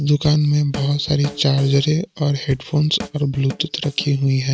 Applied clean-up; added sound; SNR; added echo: neural mask model RNNoise.